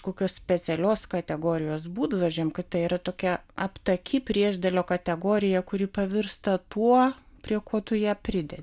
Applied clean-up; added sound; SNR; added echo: none; none; none; none.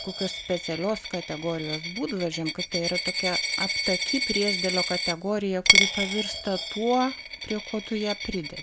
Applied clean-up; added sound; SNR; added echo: none; Coin (dropping); -1 dB; none.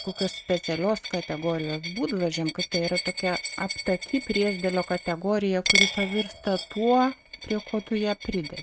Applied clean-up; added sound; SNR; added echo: neural mask model RNNoise.